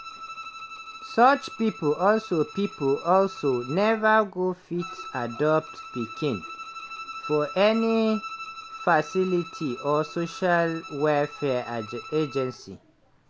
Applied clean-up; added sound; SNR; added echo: none; Bowed string instrument; 14 dB; none.